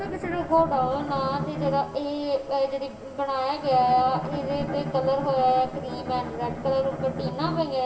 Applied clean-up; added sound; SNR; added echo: none; Bowed string instrument; 8 dB; reverberation time 0.9 s.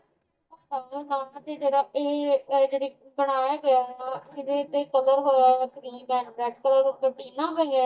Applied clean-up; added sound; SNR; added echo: neural mask model DeepFilterNet 3.